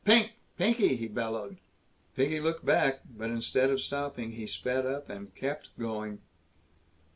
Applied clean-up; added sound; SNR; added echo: none; none; none; none.